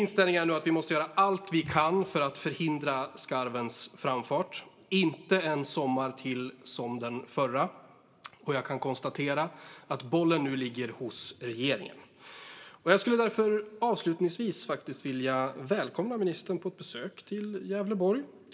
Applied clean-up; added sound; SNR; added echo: none; none; none; reverberation time 0.8 s.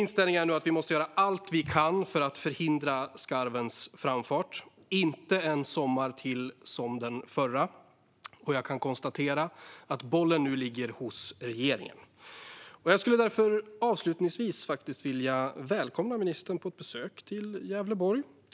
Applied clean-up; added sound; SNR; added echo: none; none; none; none.